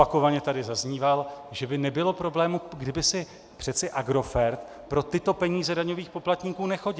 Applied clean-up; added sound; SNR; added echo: none; none; none; none.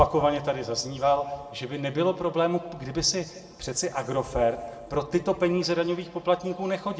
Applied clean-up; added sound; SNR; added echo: none; none; none; reverberation time 1.2 s.